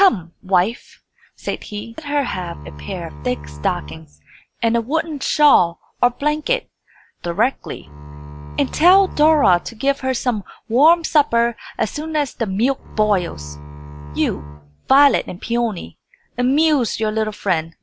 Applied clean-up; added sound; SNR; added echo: none; Bowed string instrument; 13 dB; none.